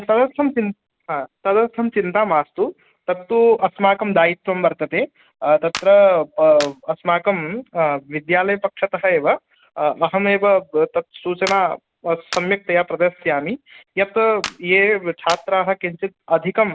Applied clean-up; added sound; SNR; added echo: none; Clapping; 16 dB; none.